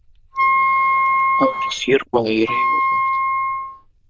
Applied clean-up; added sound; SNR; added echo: neural diffusion model UNIVERSE++.